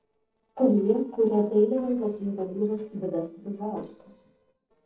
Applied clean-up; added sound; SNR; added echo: neural separator model SepFormer DNS4.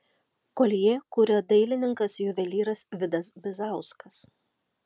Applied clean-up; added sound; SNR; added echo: none; none; none; none.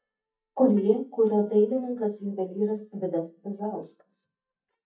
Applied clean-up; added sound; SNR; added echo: neural mask model DeepFilterNet 3.